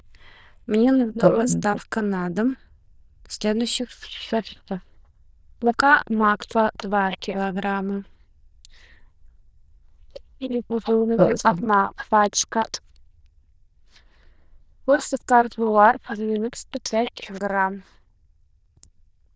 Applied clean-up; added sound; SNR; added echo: neural diffusion model UNIVERSE++.